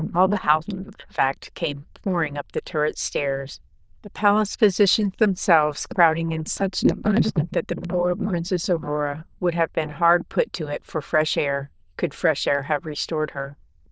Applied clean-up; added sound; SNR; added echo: neural diffusion model UNIVERSE++.